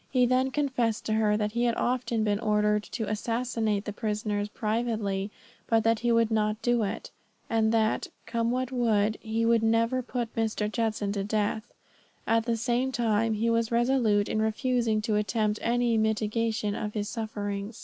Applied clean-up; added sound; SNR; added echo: none; none; none; none.